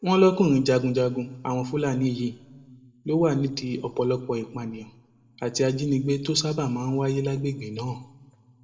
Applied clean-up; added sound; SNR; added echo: none; none; none; reverberation time 0.8 s.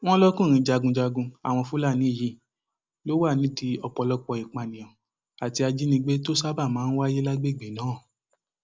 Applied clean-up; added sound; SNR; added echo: none; none; none; none.